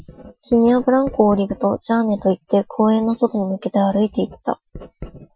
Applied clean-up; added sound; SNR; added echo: classical method Wiener filter.